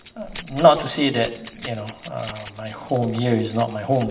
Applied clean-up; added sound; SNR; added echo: none; Keys jangling; 18 dB; reverberation time 0.8 s.